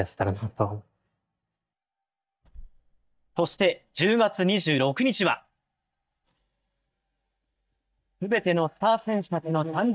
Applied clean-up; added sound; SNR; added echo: neural mask model DeepFilterNet 3.